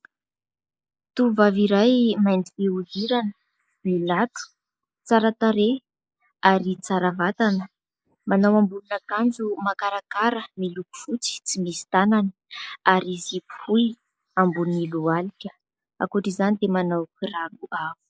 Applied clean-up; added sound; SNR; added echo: neural mask model Resemble Enhance denoiser.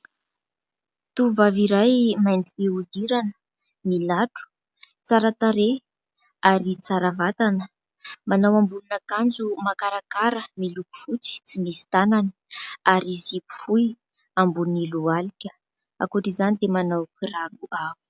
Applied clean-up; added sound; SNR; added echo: none; none; none; none.